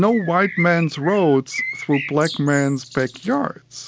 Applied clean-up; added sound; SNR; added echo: none; Bird; 12 dB; none.